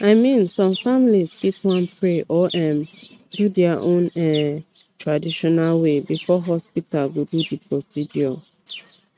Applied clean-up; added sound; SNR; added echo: neural mask model RNNoise.